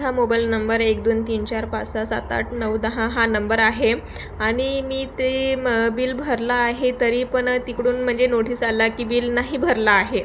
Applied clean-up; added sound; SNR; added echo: none; none; none; none.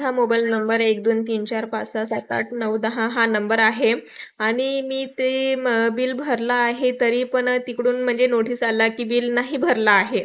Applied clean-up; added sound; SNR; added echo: neural mask model Resemble Enhance denoiser.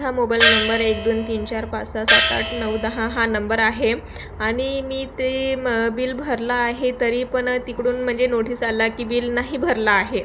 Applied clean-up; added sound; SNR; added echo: none; Gong; 0 dB; none.